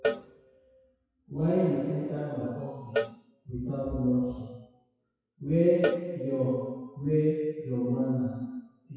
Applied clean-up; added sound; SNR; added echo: classical method WPE with log-MMSE.